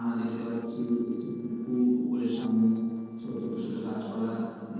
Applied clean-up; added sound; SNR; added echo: neural separator model SepFormer DNS4.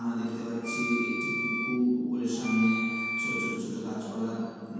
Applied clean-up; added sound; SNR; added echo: none; Wind instrument, woodwind instrument; 3 dB; reverberation time 2.1 s.